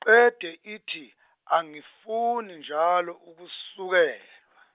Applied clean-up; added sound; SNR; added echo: none; none; none; none.